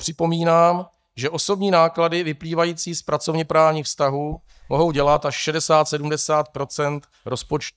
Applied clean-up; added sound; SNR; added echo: neural mask model DeepFilterNet 3.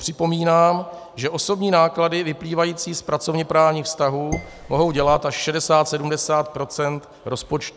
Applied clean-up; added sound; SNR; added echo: none; Dishes, pots, and pans; 10 dB; none.